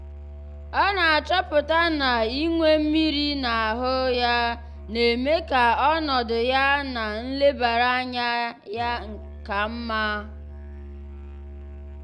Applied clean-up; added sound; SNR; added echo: none; Musical instrument; 14 dB; none.